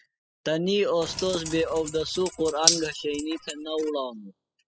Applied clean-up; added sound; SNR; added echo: classical method spectral subtraction.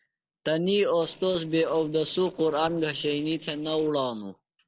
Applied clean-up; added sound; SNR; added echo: neural separator model SepFormer DNS4.